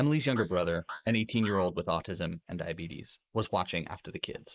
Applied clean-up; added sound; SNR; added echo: neural mask model Resemble Enhance denoiser.